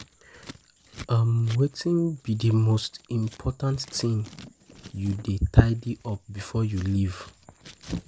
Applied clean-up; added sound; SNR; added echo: none; Scissors; 19 dB; none.